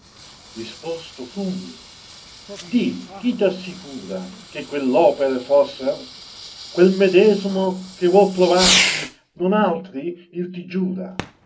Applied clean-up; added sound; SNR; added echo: none; Fireworks; 9 dB; reverberation time 0.3 s.